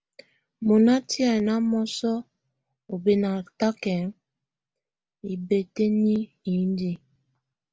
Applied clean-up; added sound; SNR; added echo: none; none; none; none.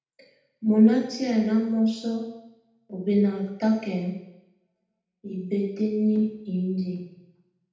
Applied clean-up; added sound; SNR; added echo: none; none; none; reverberation time 0.8 s.